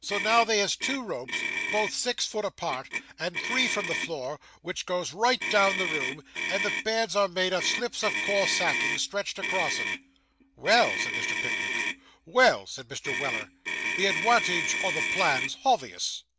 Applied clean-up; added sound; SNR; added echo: none; Motor vehicle (road); 3 dB; none.